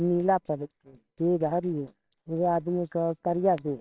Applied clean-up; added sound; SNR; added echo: neural separator model SepFormer WHAMR!.